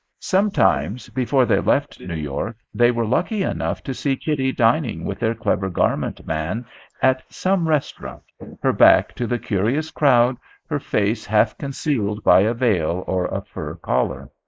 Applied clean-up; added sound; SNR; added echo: neural mask model Resemble Enhance denoiser.